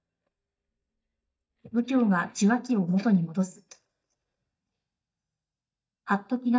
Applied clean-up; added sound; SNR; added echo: neural mask model DeepFilterNet 3.